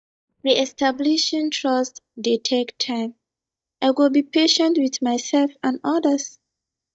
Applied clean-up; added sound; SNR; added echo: neural mask model DeepFilterNet 3.